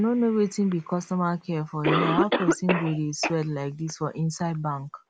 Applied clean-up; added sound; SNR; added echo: none; Cough; 4 dB; none.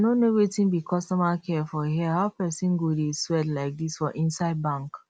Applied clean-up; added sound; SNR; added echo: none; none; none; none.